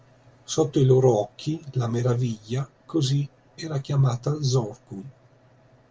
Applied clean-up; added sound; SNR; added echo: none; none; none; none.